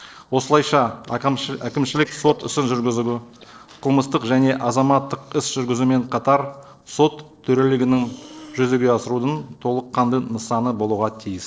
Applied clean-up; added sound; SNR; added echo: neural separator model SepFormer DNS4.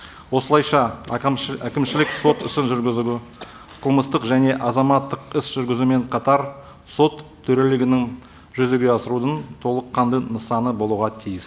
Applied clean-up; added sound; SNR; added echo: none; none; none; none.